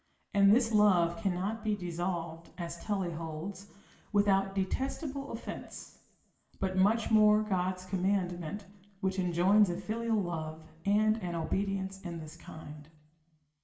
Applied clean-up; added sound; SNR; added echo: none; none; none; reverberation time 0.8 s.